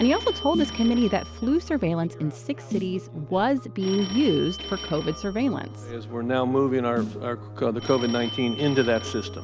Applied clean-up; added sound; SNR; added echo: none; Telephone + Snare drum; 13 dB; none.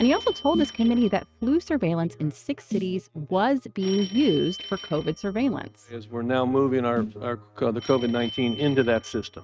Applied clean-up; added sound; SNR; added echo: neural mask model RNNoise.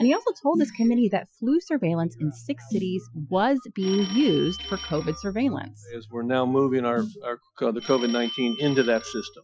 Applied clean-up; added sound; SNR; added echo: classical method Wiener filter.